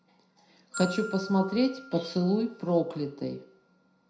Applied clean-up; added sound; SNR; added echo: none; Glockenspiel; 16 dB; reverberation time 0.5 s.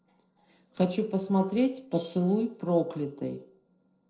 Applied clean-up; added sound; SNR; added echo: neural separator model SepFormer DNS4.